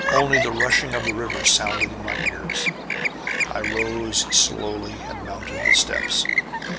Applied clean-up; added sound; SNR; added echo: none; Chirp, tweet; 0 dB; none.